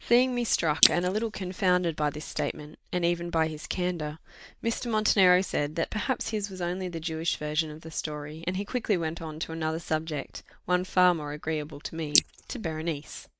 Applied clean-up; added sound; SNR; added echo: neural mask model Resemble Enhance denoiser.